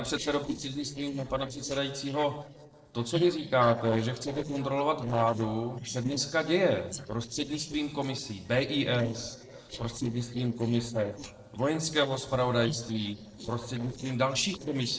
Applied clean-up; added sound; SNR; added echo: neural separator model SepFormer DNS4.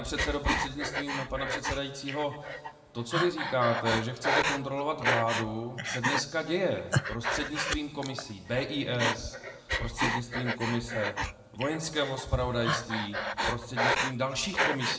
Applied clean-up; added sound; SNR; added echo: none; Breathing; 0 dB; reverberation time 1.2 s.